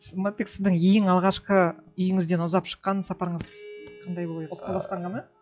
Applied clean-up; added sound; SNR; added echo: classical method log-MMSE.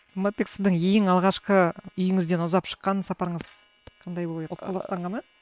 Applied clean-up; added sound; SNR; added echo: neural separator model SepFormer WHAM!.